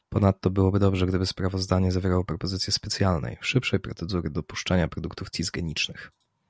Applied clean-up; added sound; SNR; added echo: none; none; none; none.